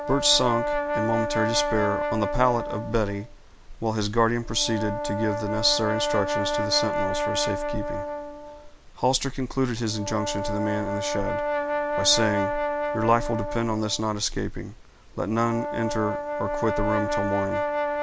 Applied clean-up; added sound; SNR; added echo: none; Brass instrument; 2 dB; none.